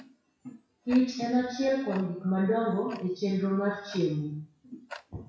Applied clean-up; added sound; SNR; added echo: classical method WPE with log-MMSE.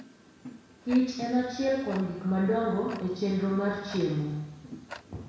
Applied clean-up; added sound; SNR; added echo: none; Tick-tock; 17 dB; reverberation time 1.1 s.